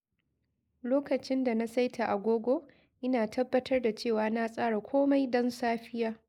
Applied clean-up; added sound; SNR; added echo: neural mask model Resemble Enhance denoiser.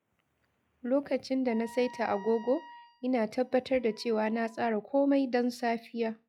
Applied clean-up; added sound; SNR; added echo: classical method log-MMSE.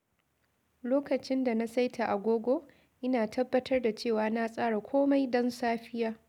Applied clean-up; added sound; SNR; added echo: none; none; none; none.